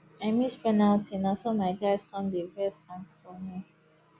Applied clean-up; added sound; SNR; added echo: none; none; none; none.